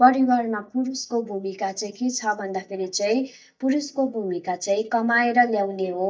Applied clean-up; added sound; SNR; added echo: neural mask model DeepFilterNet 3.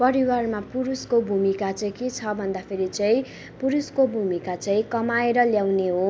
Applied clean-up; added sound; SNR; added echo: none; none; none; none.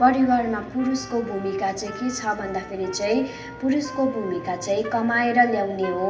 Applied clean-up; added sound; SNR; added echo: none; Trumpet; 17 dB; reverberation time 0.8 s.